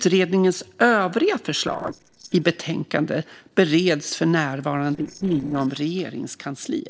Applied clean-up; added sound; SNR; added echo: neural separator model SepFormer DNS4.